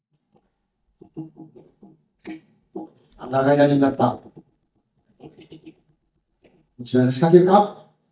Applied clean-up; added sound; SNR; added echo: neural mask model DeepFilterNet 3.